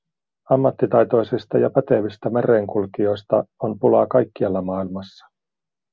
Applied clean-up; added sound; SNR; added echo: none; none; none; none.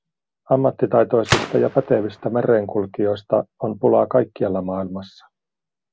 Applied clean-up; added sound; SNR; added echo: none; Gunshot, gunfire; 10 dB; none.